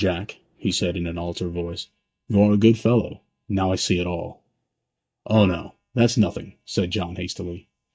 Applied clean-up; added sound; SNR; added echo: neural mask model DeepFilterNet 3.